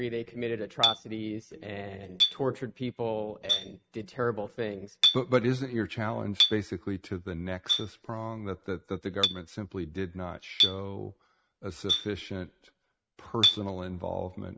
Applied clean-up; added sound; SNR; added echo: neural mask model RNNoise.